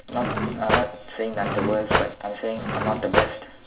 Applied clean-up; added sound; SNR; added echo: none; Cutlery, silverware / Drawer open or close; -1 dB; reverberation time 0.1 s.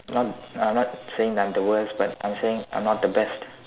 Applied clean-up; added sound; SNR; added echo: none; none; none; none.